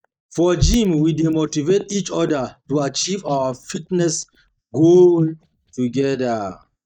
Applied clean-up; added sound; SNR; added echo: neural mask model DeepFilterNet 3.